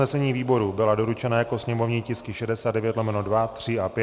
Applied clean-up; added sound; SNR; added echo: none; none; none; none.